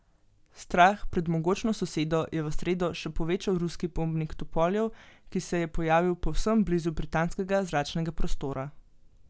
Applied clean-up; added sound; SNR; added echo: none; none; none; none.